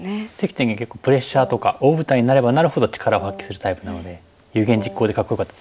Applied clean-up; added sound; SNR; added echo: none; Wind instrument, woodwind instrument; 16 dB; none.